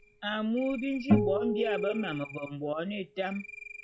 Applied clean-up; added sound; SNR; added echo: classical method log-MMSE.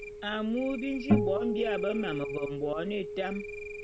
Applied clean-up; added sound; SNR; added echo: none; Acoustic guitar + Cricket; 0 dB; none.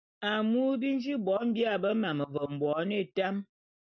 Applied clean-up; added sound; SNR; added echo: none; none; none; none.